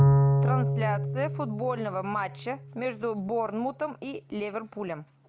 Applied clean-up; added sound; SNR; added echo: none; Bowed string instrument; -4 dB; none.